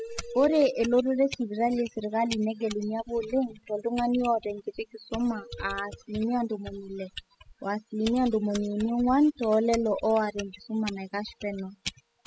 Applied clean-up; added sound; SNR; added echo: classical method spectral subtraction.